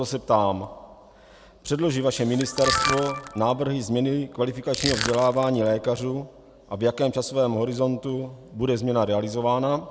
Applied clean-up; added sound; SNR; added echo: none; Crushing + Camera; 6 dB; none.